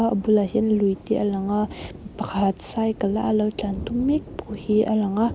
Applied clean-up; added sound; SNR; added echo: none; Thunder; 16 dB; none.